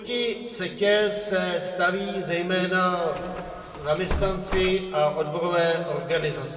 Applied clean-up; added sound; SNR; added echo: none; Bus; 7 dB; reverberation time 2.3 s.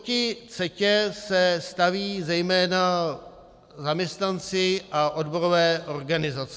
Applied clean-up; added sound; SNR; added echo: none; none; none; none.